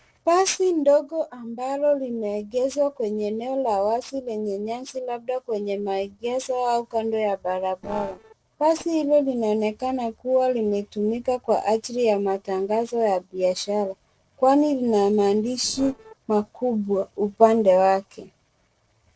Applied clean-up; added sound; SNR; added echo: neural separator model SepFormer DNS4.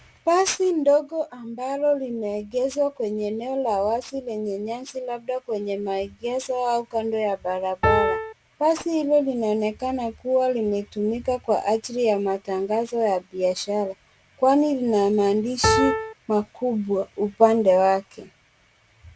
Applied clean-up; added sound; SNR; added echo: none; Piano; -3 dB; none.